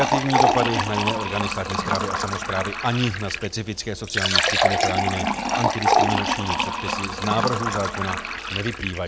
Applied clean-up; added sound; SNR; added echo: none; Fill (with liquid); -3 dB; none.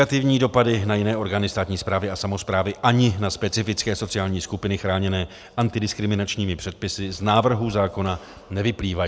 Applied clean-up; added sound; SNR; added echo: none; none; none; none.